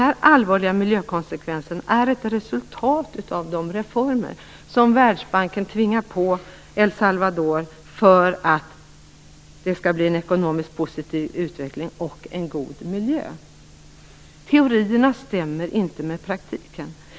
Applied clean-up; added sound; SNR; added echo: none; none; none; none.